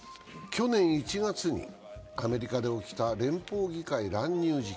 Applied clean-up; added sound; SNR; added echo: none; none; none; none.